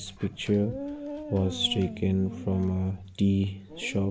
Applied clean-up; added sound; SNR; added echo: none; Dog; 12 dB; none.